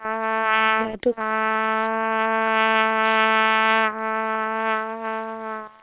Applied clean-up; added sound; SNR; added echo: neural separator model SepFormer WHAM!.